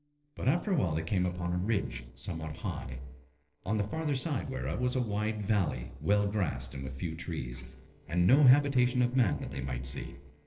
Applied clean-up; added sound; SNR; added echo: neural separator model SepFormer DNS4.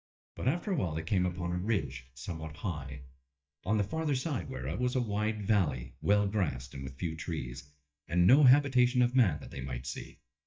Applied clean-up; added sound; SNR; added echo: neural mask model DeepFilterNet 3.